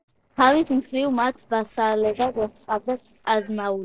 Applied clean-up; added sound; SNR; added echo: neural separator model SepFormer DNS4.